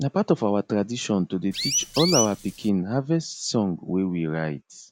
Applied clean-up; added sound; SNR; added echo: none; Chirp, tweet; 3 dB; none.